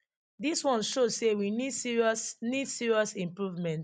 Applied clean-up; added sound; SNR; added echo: none; none; none; none.